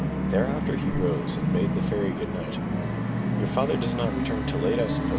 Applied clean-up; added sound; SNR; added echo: none; Musical instrument; -4 dB; none.